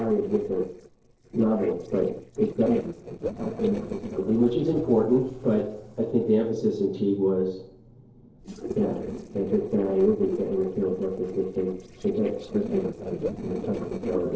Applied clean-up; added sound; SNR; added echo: neural separator model SepFormer DNS4.